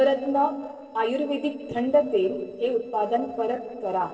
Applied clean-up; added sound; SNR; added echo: neural separator model SepFormer DNS4.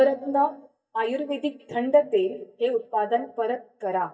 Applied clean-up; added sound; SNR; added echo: neural mask model DeepFilterNet 3.